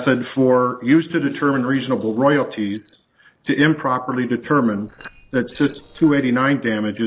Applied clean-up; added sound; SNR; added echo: neural separator model SepFormer DNS4.